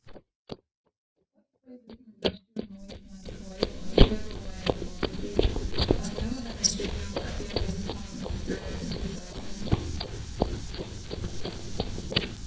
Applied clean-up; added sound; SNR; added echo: neural mask model DeepFilterNet 3.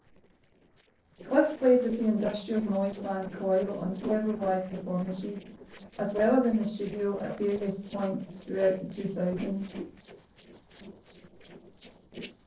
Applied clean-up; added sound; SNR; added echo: neural separator model SepFormer DNS4.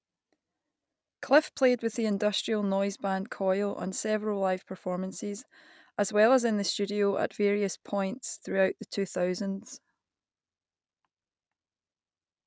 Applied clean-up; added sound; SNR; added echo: none; none; none; none.